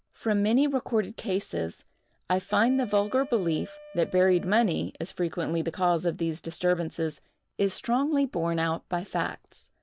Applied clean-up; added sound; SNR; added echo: none; Wind instrument, woodwind instrument; 19 dB; none.